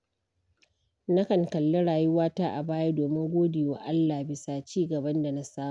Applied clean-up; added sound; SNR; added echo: none; none; none; none.